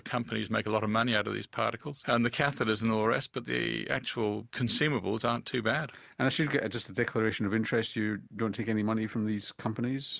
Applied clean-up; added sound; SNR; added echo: none; none; none; none.